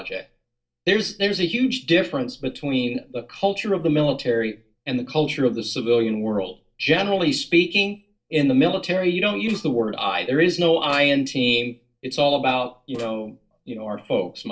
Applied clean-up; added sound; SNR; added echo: neural separator model SepFormer DNS4.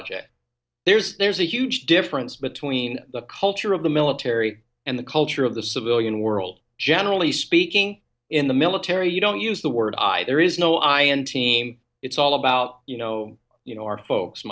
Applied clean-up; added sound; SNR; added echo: none; none; none; none.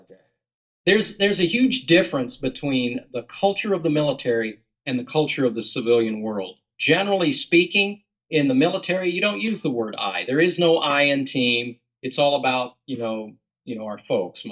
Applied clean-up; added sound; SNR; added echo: neural mask model DeepFilterNet 3.